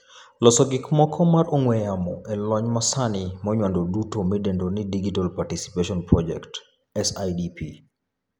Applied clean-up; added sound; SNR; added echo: none; none; none; none.